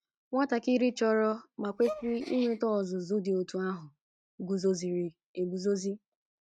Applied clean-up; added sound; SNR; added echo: neural mask model RNNoise.